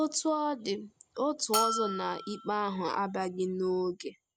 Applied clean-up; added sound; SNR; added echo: none; Bell; 4 dB; none.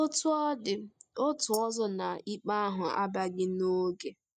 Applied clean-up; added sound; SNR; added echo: neural mask model DeepFilterNet 3.